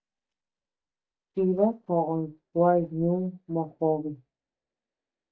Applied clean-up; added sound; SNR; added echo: neural mask model DeepFilterNet 3.